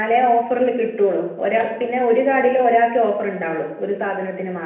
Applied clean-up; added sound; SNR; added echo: none; none; none; reverberation time 0.8 s.